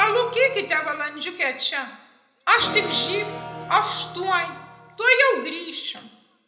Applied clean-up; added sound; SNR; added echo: none; Electric guitar / Acoustic guitar; 15 dB; reverberation time 0.7 s.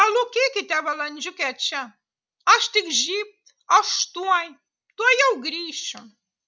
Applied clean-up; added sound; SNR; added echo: none; none; none; none.